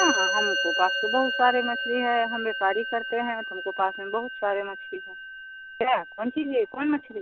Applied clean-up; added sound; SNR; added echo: none; Musical instrument; 4 dB; none.